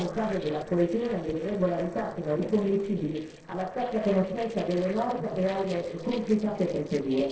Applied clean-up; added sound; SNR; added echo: neural separator model SepFormer DNS4.